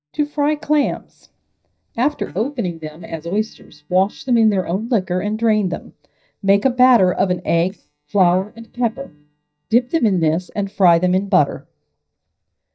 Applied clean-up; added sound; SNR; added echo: neural mask model DeepFilterNet 3.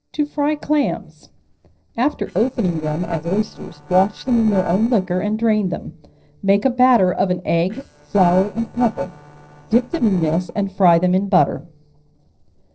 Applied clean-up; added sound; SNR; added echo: neural separator model SepFormer DNS4.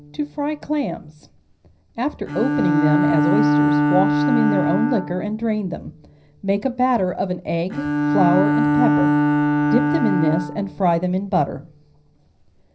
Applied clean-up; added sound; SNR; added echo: none; Bowed string instrument; -1 dB; reverberation time 0.4 s.